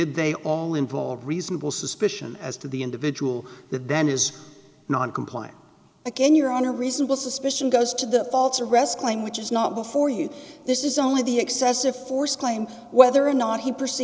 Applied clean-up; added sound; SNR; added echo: none; none; none; none.